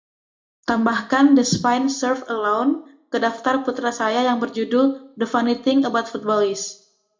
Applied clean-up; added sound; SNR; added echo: none; none; none; reverberation time 0.3 s.